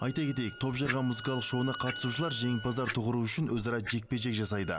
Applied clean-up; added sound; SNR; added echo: none; Bowed string instrument + Clock; 10 dB; none.